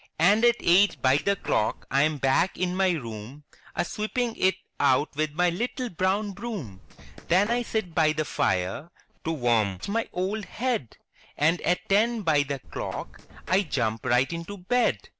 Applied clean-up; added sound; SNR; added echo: neural separator model SepFormer DNS4.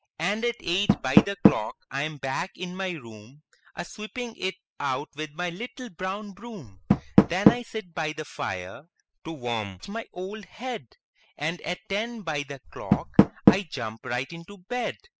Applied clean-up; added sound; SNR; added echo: classical method spectral subtraction.